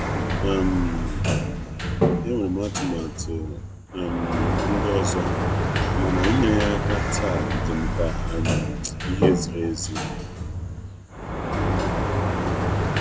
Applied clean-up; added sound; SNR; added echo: none; Sliding door; -4 dB; none.